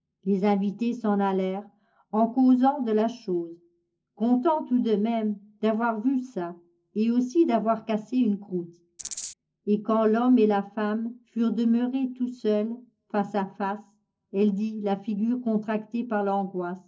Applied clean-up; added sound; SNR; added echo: neural separator model SepFormer DNS4.